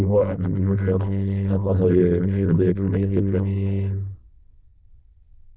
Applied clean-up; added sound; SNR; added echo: neural diffusion model UNIVERSE++.